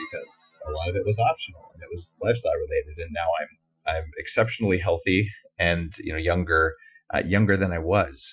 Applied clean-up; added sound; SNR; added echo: classical method Wiener filter.